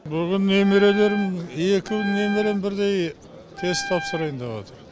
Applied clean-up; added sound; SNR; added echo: none; Wind instrument, woodwind instrument; 11 dB; none.